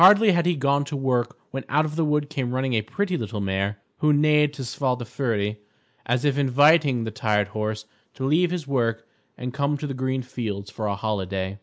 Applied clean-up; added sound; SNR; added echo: none; none; none; none.